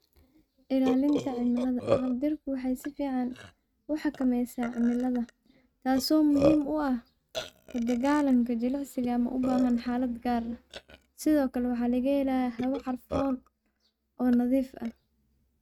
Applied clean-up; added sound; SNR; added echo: neural mask model RNNoise.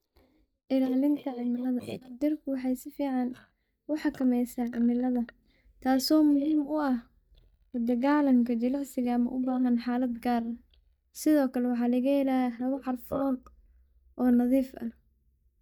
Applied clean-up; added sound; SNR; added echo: neural mask model DeepFilterNet 3.